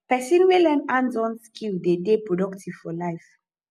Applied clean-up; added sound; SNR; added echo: none; none; none; none.